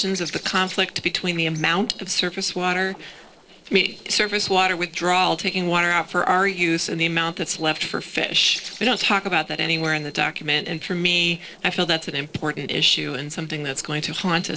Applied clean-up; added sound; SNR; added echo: neural separator model SepFormer DNS4.